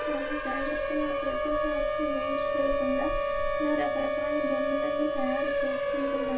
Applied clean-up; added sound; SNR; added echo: none; Siren; -4 dB; reverberation time 0.2 s.